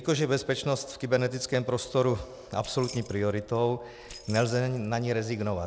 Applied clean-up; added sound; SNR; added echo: none; Keys jangling; 18 dB; none.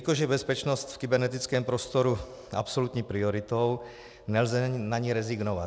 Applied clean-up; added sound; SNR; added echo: none; none; none; none.